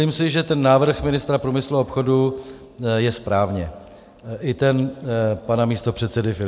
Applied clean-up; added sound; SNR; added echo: none; none; none; none.